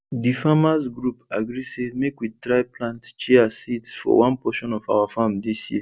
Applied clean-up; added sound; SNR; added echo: none; none; none; none.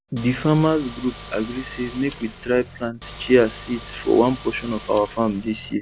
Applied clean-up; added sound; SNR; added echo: none; Car; 17 dB; none.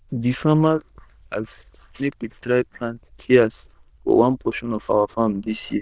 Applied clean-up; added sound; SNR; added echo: neural diffusion model UNIVERSE++.